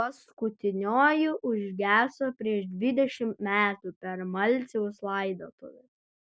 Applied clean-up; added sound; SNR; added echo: none; none; none; none.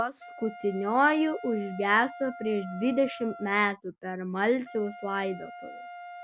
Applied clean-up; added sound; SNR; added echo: none; Wind instrument, woodwind instrument; 15 dB; none.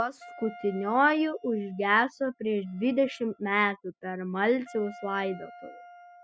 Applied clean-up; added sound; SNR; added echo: classical method spectral subtraction.